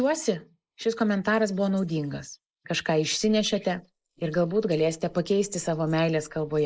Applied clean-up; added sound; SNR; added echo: neural mask model Resemble Enhance denoiser.